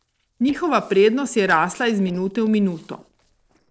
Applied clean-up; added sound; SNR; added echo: neural separator model SepFormer DNS4.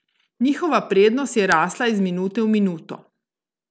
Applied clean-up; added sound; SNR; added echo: none; none; none; none.